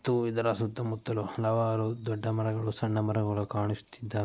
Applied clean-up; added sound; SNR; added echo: none; none; none; none.